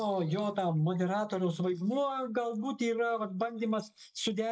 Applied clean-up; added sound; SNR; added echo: neural mask model Resemble Enhance denoiser.